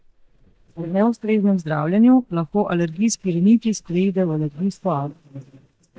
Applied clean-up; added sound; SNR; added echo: neural mask model DeepFilterNet 3.